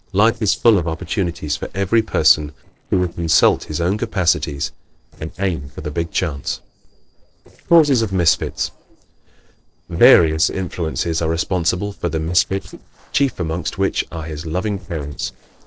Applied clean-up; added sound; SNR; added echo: neural separator model SepFormer DNS4.